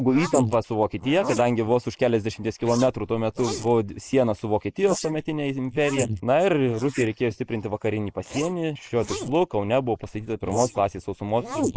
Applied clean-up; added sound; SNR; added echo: neural mask model Resemble Enhance denoiser.